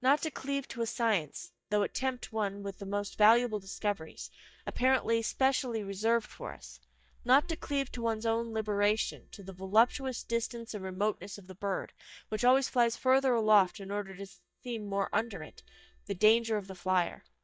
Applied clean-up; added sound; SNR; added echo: neural mask model DeepFilterNet 3.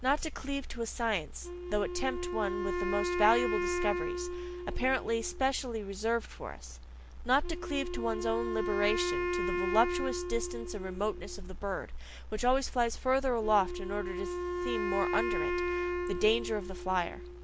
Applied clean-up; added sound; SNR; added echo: none; Wind instrument, woodwind instrument; 4 dB; none.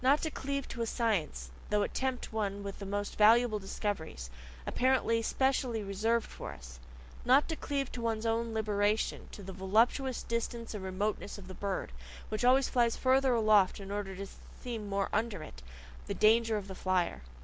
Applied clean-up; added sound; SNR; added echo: none; none; none; none.